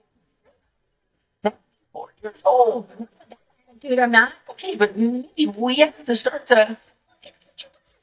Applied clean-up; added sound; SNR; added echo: neural mask model DeepFilterNet 3.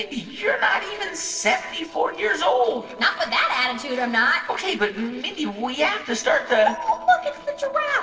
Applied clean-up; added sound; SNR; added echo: neural separator model SepFormer DNS4.